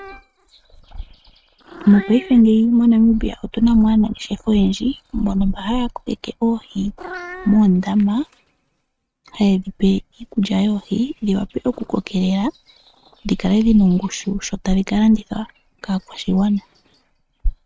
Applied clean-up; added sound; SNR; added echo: neural mask model RNNoise.